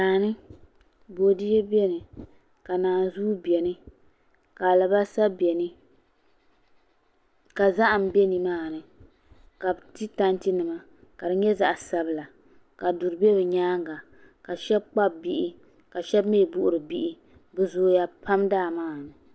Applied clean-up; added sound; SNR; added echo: none; none; none; none.